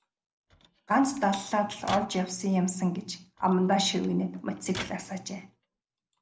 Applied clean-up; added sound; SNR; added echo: none; Microwave oven; 17 dB; none.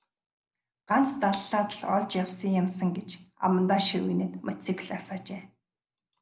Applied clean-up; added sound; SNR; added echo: none; none; none; none.